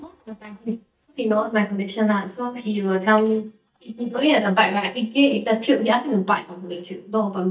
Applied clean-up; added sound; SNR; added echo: neural mask model DeepFilterNet 3.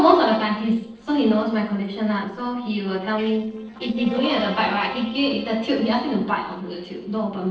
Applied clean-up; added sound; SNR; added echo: neural separator model SepFormer DNS4.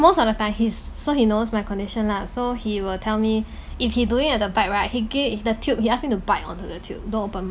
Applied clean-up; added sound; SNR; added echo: none; none; none; none.